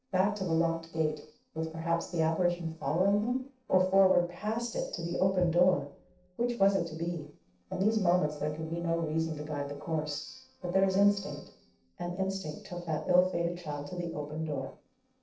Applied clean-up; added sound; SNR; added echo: neural separator model SepFormer DNS4.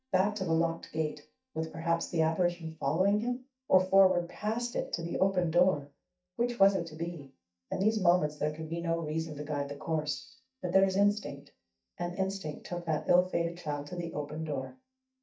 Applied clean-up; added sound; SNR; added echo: neural mask model DeepFilterNet 3.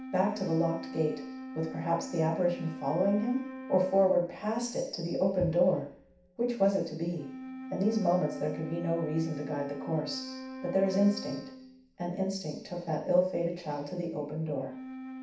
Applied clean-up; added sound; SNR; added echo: none; Wind instrument, woodwind instrument; 13 dB; reverberation time 0.7 s.